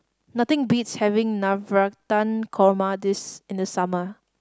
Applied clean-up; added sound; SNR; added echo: none; none; none; none.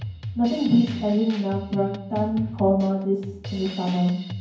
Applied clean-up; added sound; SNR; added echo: none; Drum kit; 11 dB; reverberation time 0.9 s.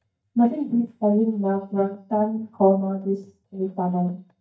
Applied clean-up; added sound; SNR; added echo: neural mask model DeepFilterNet 3.